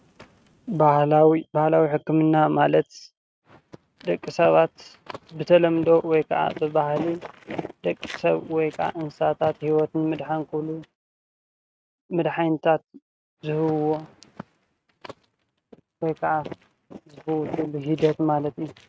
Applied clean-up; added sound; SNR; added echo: neural mask model RNNoise.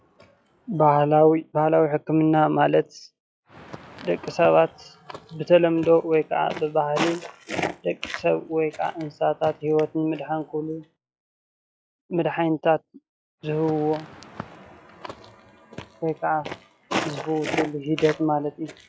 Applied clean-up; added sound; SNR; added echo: classical method log-MMSE.